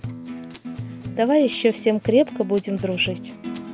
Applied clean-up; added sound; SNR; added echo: none; Acoustic guitar; 11 dB; none.